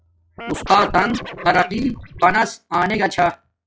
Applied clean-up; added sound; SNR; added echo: classical method log-MMSE.